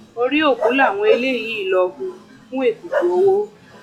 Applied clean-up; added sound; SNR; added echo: classical method log-MMSE.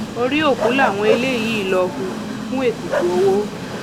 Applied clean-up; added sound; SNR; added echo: none; Bark + Train; 5 dB; none.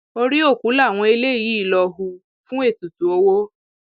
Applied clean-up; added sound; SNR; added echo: none; none; none; none.